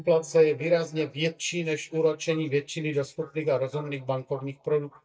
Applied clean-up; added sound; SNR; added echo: neural mask model DeepFilterNet 3.